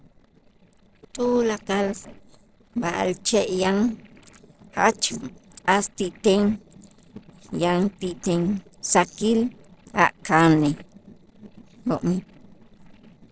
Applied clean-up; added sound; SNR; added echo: neural separator model SepFormer DNS4.